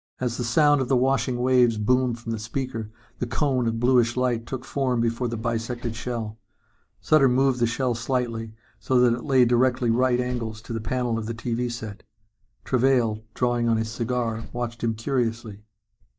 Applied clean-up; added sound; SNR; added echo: neural mask model DeepFilterNet 3.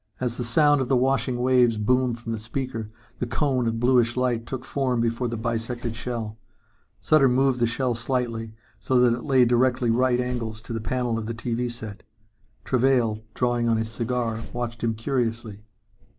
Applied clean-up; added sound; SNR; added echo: none; Vehicle; 15 dB; none.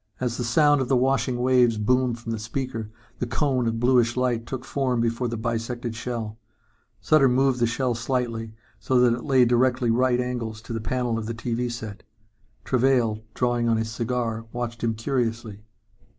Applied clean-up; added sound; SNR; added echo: none; none; none; none.